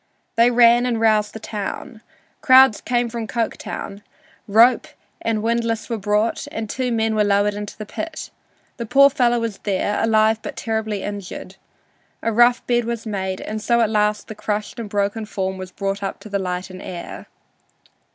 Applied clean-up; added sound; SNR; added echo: none; none; none; none.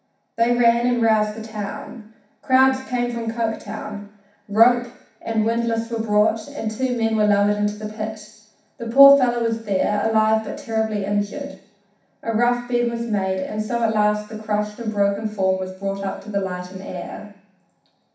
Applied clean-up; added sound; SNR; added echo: none; none; none; reverberation time 0.7 s.